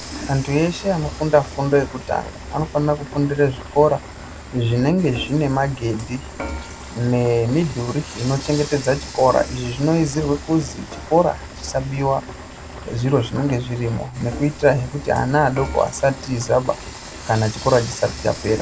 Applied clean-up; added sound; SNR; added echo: none; Frying (food) / Dishes, pots, and pans; 13 dB; none.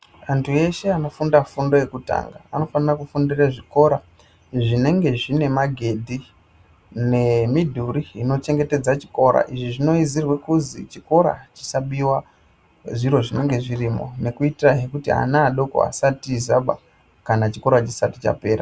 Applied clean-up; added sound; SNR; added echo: none; none; none; none.